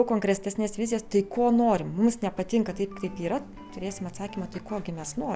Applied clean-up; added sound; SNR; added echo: none; none; none; none.